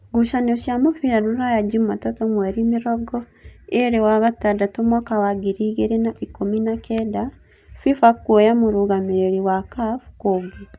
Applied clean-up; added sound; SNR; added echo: none; none; none; none.